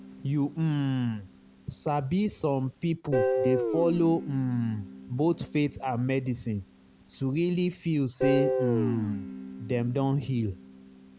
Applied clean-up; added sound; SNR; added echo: none; Guitar; 6 dB; none.